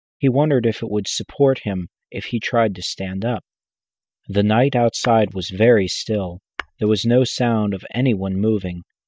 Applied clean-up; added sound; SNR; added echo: neural mask model DeepFilterNet 3.